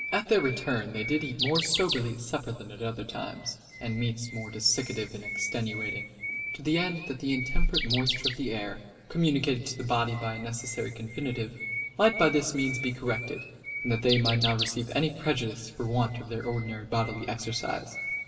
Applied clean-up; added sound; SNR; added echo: none; Bird; 7 dB; reverberation time 2.3 s.